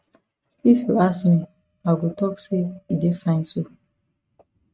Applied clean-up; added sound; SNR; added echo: neural mask model RNNoise.